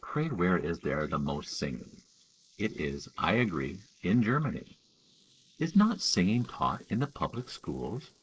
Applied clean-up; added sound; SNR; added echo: neural mask model Resemble Enhance denoiser.